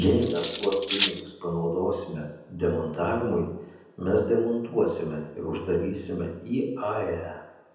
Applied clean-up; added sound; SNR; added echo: none; Cutlery, silverware; -4 dB; reverberation time 0.9 s.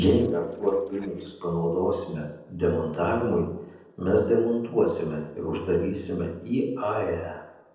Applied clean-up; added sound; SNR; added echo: neural separator model SepFormer DNS4.